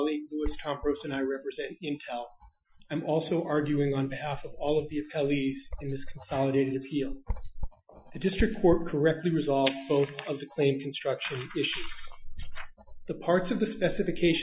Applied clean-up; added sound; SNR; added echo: classical method Wiener filter.